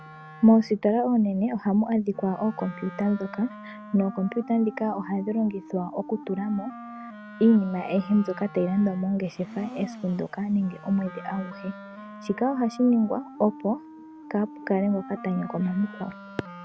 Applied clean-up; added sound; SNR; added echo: none; Domestic sounds, home sounds + Wind instrument, woodwind instrument; 17 dB; none.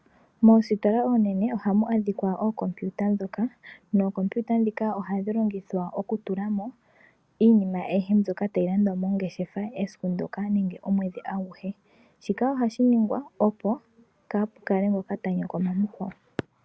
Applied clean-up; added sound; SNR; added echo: none; none; none; none.